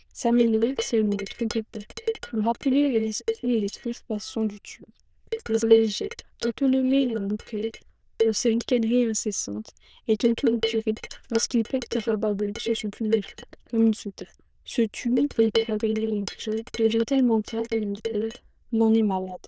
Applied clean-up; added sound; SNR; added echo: neural diffusion model UNIVERSE++.